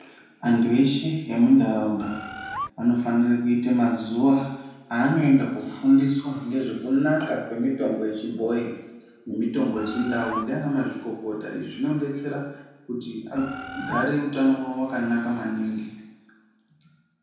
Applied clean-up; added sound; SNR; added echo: none; Bird; 9 dB; reverberation time 0.9 s.